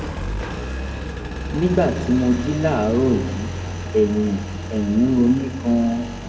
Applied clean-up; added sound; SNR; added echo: none; Engine; 7 dB; reverberation time 0.9 s.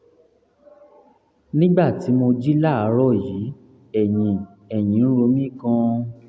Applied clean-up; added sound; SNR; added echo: none; none; none; none.